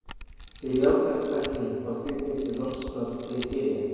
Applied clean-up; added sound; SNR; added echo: none; Camera; 13 dB; reverberation time 2.2 s.